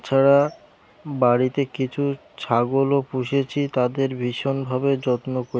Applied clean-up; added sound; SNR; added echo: none; none; none; none.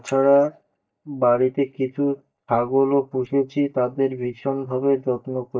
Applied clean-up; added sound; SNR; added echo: neural mask model DeepFilterNet 3.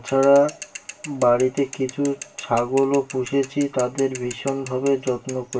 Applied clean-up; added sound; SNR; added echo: none; Mechanisms / Bicycle; 17 dB; reverberation time 0.2 s.